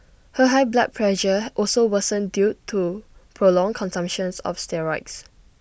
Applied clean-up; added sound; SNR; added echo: none; none; none; none.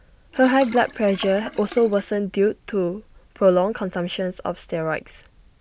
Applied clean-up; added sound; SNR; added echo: none; Sink (filling or washing); 18 dB; none.